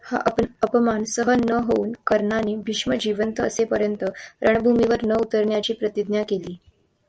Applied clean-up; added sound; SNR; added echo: none; none; none; none.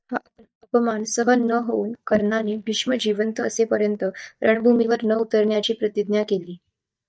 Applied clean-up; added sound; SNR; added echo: neural mask model DeepFilterNet 3.